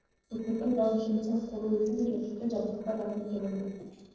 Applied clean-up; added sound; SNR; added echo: neural separator model SepFormer DNS4.